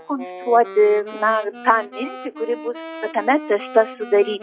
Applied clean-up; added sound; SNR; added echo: classical method log-MMSE.